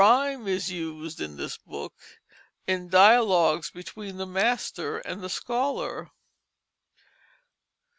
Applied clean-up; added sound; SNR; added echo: none; none; none; none.